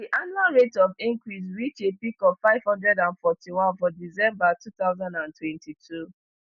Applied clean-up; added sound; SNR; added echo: none; none; none; none.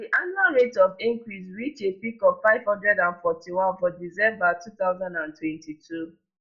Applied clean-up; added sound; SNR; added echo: none; none; none; reverberation time 0.2 s.